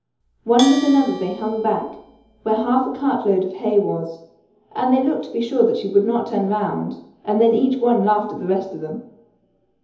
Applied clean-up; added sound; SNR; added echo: none; Bell; 15 dB; reverberation time 0.8 s.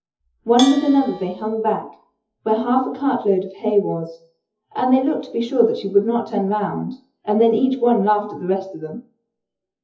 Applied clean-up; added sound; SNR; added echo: classical method WPE with log-MMSE.